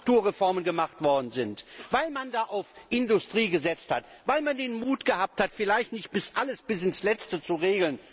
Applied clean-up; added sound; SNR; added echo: none; none; none; none.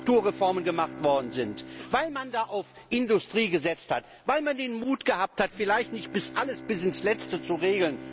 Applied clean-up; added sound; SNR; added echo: none; Bowed string instrument; 16 dB; none.